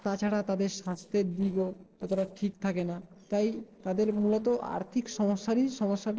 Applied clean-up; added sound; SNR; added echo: neural separator model SepFormer DNS4.